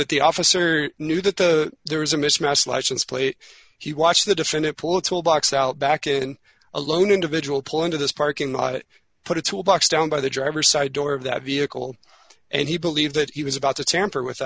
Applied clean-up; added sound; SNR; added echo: none; none; none; none.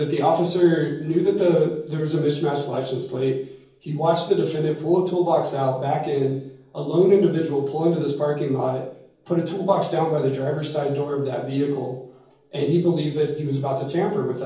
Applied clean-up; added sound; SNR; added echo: none; none; none; reverberation time 0.7 s.